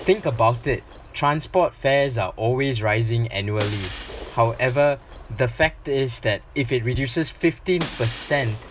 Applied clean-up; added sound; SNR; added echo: none; Shatter; 17 dB; none.